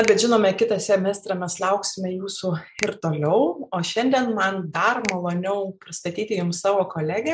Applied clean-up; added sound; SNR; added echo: none; Finger snapping; 18 dB; none.